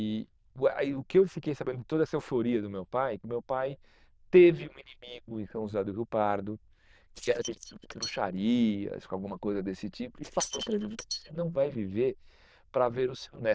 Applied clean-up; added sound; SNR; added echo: neural diffusion model UNIVERSE++.